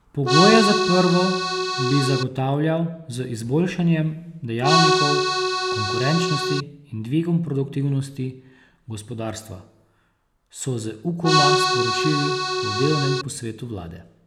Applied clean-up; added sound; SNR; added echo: none; Accordion; -3 dB; none.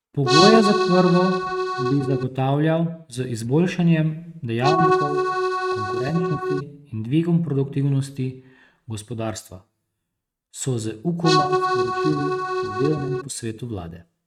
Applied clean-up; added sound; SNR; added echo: neural mask model RNNoise.